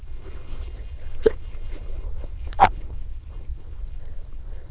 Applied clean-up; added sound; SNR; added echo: neural diffusion model UNIVERSE++.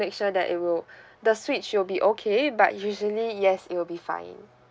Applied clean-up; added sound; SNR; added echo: none; none; none; none.